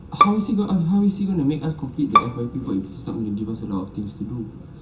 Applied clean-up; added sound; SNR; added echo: none; Bowed string instrument; 2 dB; reverberation time 0.2 s.